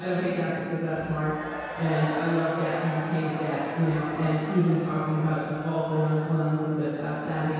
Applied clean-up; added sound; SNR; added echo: none; Crowd / Cheering; 12 dB; reverberation time 2.0 s.